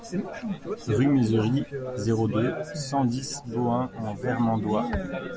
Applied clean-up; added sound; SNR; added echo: none; none; none; none.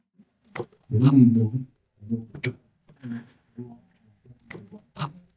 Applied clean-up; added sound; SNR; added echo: neural mask model DeepFilterNet 3.